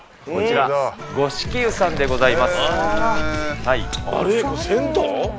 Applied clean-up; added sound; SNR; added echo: none; Water; 6 dB; none.